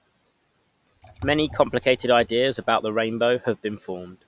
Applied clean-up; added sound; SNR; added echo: none; Liquid; 18 dB; none.